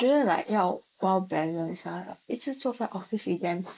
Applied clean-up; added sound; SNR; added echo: neural mask model Resemble Enhance denoiser.